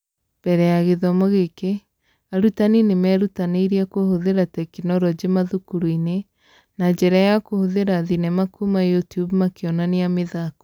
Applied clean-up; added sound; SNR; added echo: none; none; none; none.